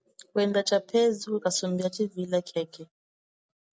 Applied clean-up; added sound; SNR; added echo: none; none; none; none.